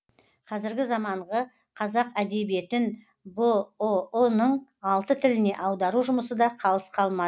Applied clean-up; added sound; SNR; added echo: none; none; none; none.